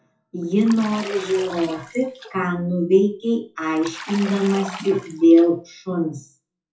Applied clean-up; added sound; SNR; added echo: classical method WPE with log-MMSE.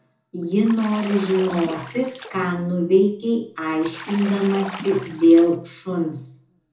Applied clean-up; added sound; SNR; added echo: none; Bathtub (filling or washing) / Splash, splatter; 15 dB; reverberation time 0.5 s.